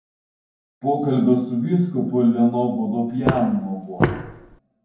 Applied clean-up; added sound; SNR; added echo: none; Walk, footsteps; 3 dB; reverberation time 0.9 s.